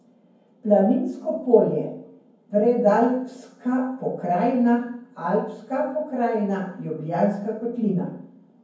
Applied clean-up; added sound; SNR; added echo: none; none; none; reverberation time 0.9 s.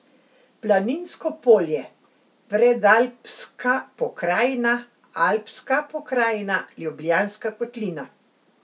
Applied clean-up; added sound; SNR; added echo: none; none; none; none.